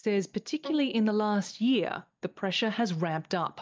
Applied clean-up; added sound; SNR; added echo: neural mask model DeepFilterNet 3.